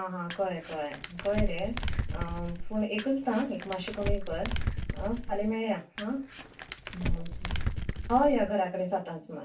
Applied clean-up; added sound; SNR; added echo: none; Crumpling, crinkling; 1 dB; reverberation time 0.2 s.